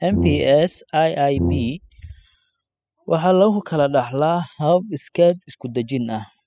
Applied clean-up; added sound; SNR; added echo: classical method spectral subtraction.